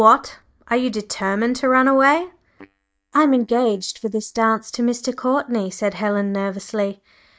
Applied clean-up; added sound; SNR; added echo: neural mask model DeepFilterNet 3.